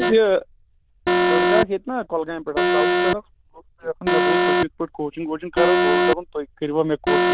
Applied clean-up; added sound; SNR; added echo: neural diffusion model UNIVERSE++.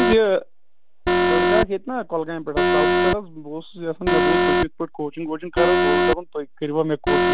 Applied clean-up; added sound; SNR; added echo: none; Alarm; -3 dB; none.